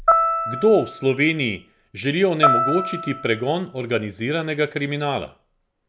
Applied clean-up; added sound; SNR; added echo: none; Piano; 1 dB; none.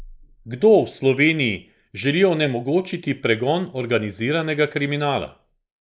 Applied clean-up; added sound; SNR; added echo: neural mask model Resemble Enhance denoiser.